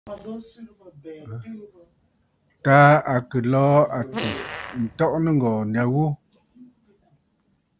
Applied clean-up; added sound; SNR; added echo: none; Fart; 11 dB; none.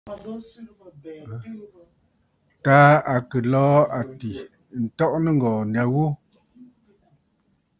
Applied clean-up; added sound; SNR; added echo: none; none; none; none.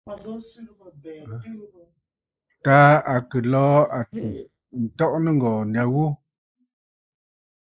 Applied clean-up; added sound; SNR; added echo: neural mask model Resemble Enhance denoiser.